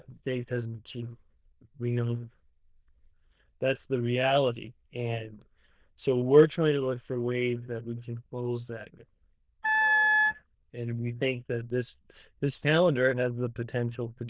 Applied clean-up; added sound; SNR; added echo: neural diffusion model UNIVERSE++.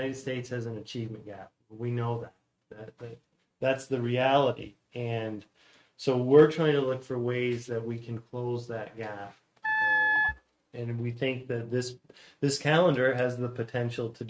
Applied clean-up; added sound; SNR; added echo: neural mask model RNNoise.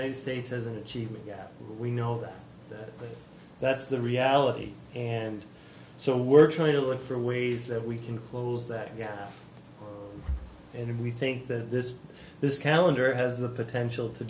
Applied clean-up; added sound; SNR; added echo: none; none; none; none.